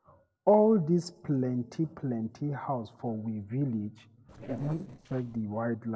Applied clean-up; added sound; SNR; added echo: neural separator model SepFormer DNS4.